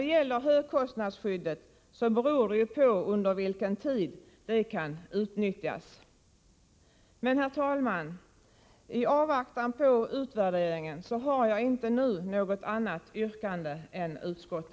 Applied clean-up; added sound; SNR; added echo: none; none; none; none.